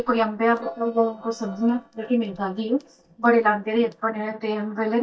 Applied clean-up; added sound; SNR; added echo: neural mask model DeepFilterNet 3.